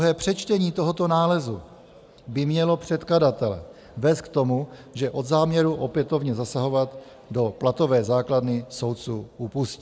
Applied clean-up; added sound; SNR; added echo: none; none; none; none.